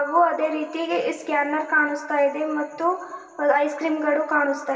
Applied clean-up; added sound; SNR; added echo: none; none; none; reverberation time 2.1 s.